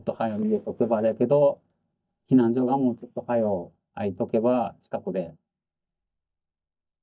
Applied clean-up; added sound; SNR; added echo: neural mask model DeepFilterNet 3.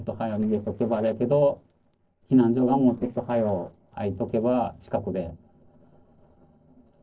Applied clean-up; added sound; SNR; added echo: neural separator model SepFormer DNS4.